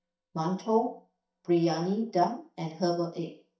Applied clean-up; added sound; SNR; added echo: neural mask model DeepFilterNet 3.